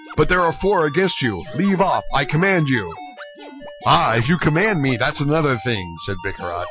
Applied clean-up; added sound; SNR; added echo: classical method Wiener filter.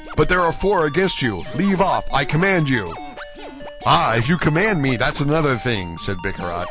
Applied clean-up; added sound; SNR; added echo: none; Ringtone + Scratching (performance technique); 15 dB; none.